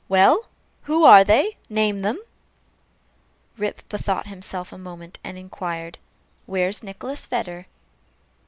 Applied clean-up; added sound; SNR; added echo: none; none; none; none.